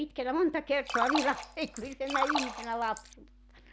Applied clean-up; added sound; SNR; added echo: none; Splash, splatter; 2 dB; none.